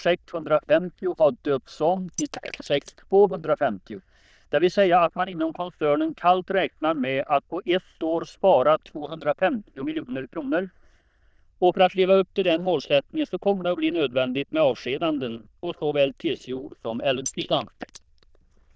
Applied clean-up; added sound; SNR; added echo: neural diffusion model UNIVERSE++.